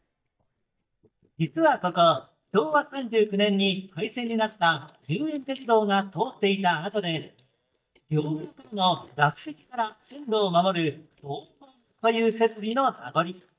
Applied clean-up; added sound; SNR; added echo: neural mask model DeepFilterNet 3.